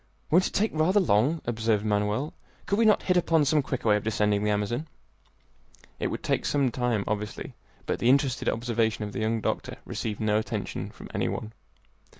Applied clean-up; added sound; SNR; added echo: none; none; none; none.